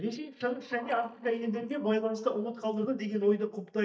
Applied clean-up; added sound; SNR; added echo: neural mask model DeepFilterNet 3.